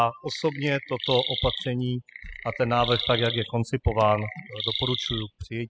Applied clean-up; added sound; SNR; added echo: classical method spectral subtraction.